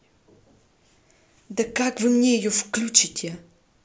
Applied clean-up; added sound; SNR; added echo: none; none; none; none.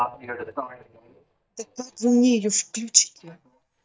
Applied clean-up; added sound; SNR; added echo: neural mask model DeepFilterNet 3.